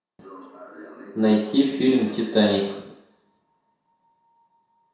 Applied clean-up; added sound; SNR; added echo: none; none; none; reverberation time 0.7 s.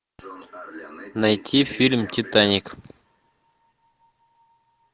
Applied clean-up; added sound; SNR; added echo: none; none; none; none.